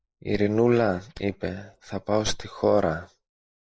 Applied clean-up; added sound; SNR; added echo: neural mask model Resemble Enhance denoiser.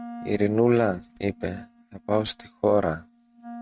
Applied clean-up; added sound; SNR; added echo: neural mask model RNNoise.